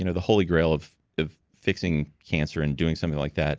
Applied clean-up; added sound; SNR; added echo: none; none; none; none.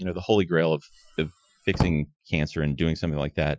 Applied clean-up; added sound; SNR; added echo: classical method Wiener filter.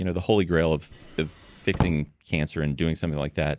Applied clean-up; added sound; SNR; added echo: none; Drawer open or close; 6 dB; none.